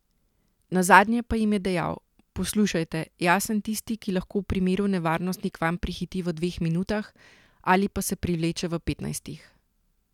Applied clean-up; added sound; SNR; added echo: none; none; none; none.